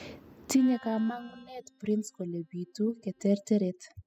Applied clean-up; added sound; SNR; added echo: classical method spectral subtraction.